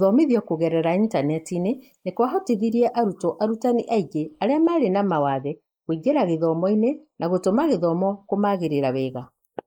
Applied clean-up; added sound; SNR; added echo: neural mask model Resemble Enhance denoiser.